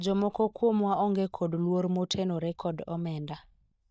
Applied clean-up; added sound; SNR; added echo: neural mask model DeepFilterNet 3.